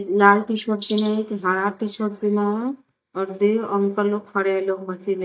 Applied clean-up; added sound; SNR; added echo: neural mask model DeepFilterNet 3.